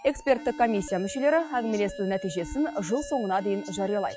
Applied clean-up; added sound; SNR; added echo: classical method log-MMSE.